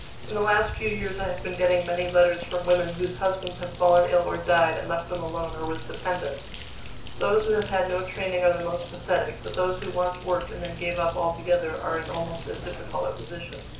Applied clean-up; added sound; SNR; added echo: none; Bird; 13 dB; reverberation time 0.6 s.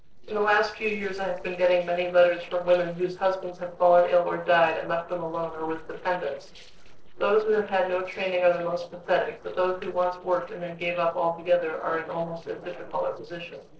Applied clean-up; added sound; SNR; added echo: neural separator model SepFormer DNS4.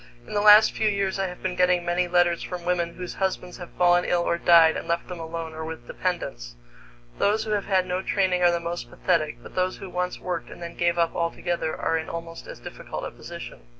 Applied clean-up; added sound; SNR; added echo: none; none; none; none.